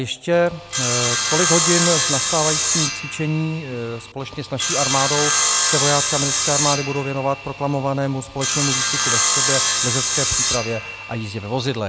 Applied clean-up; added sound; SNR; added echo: none; Sawing; -2 dB; none.